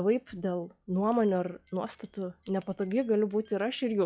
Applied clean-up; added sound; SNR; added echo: classical method log-MMSE.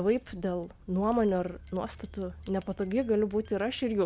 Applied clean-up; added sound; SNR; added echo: none; Wind chime; 19 dB; none.